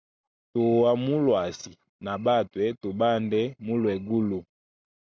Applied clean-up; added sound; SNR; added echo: none; none; none; none.